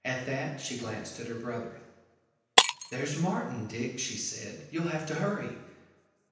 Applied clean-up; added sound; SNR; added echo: none; Shatter; -3 dB; reverberation time 0.9 s.